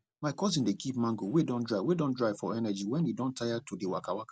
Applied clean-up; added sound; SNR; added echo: none; none; none; none.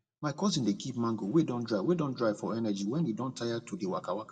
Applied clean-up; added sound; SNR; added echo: none; none; none; reverberation time 1.0 s.